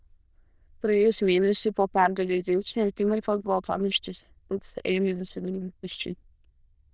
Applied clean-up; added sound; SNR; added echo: neural diffusion model UNIVERSE++.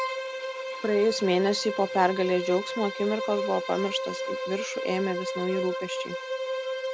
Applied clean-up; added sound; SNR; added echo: none; Bowed string instrument; 5 dB; none.